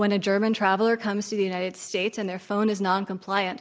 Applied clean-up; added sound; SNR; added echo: none; none; none; none.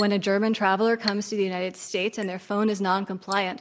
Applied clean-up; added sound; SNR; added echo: neural mask model Resemble Enhance denoiser.